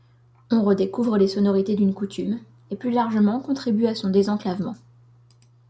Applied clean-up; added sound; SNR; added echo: none; none; none; none.